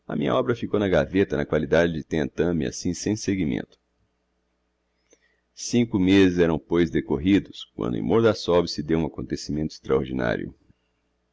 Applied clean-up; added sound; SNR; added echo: none; none; none; none.